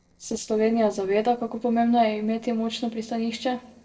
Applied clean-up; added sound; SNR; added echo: neural separator model SepFormer DNS4.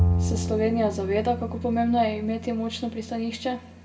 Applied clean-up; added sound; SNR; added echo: none; Bowed string instrument; 3 dB; reverberation time 0.9 s.